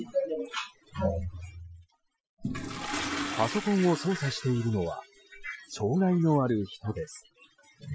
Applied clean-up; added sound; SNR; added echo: classical method Wiener filter.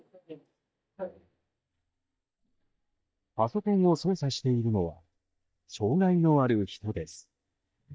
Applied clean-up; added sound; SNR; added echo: neural mask model DeepFilterNet 3.